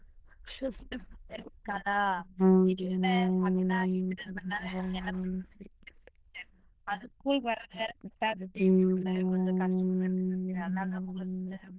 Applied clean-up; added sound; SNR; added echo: neural diffusion model UNIVERSE++.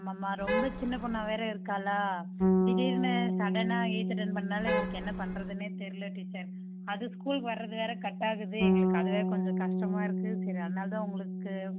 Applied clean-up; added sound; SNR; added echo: none; Bass guitar + Traffic noise, roadway noise / Vehicle horn, car horn, honking; -4 dB; none.